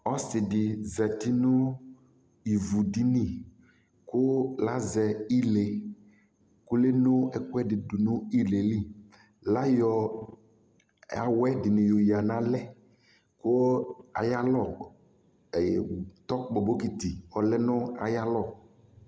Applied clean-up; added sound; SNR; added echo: none; none; none; none.